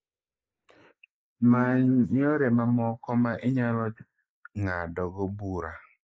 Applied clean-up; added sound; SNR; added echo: neural mask model Resemble Enhance denoiser.